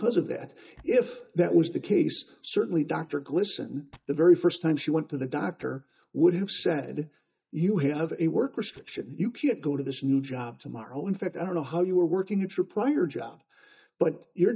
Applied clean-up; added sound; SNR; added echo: neural mask model DeepFilterNet 3.